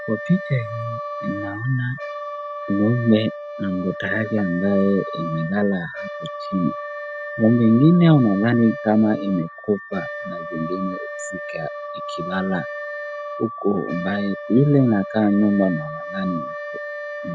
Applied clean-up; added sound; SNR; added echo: none; Brass instrument + Alarm / Car; 10 dB; none.